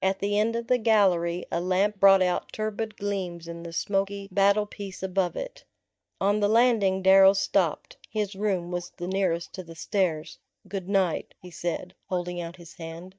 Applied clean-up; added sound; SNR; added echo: neural mask model DeepFilterNet 3.